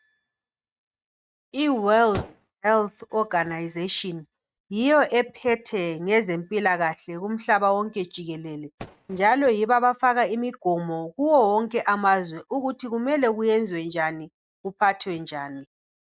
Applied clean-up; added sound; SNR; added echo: neural mask model RNNoise.